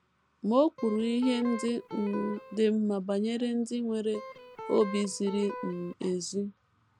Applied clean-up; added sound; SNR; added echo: none; Electric guitar; 12 dB; none.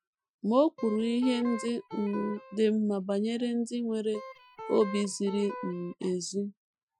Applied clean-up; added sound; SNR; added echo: classical method Wiener filter.